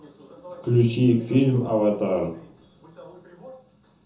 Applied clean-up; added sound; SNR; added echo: none; none; none; reverberation time 0.5 s.